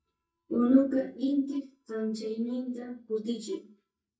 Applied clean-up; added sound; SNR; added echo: neural mask model DeepFilterNet 3.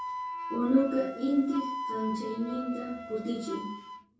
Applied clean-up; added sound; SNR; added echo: none; Wind instrument, woodwind instrument; 8 dB; reverberation time 0.6 s.